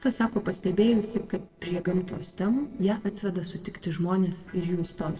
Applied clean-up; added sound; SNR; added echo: neural separator model SepFormer DNS4.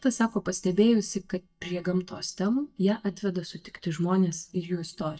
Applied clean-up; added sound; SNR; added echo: neural mask model DeepFilterNet 3.